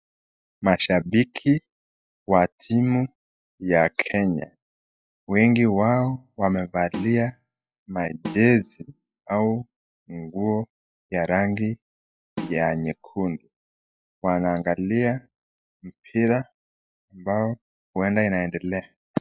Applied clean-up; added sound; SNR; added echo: classical method log-MMSE.